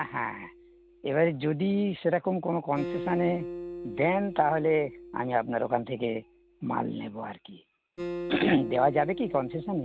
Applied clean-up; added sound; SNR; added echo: none; Acoustic guitar; 12 dB; none.